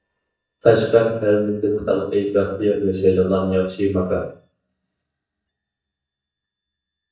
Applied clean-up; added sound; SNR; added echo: neural mask model DeepFilterNet 3.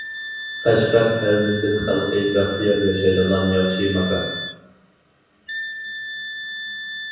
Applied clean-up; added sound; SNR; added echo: none; Wind instrument, woodwind instrument; 9 dB; reverberation time 1.1 s.